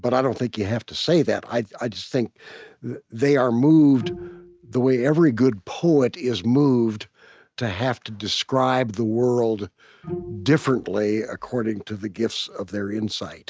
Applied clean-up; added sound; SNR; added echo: neural mask model RNNoise.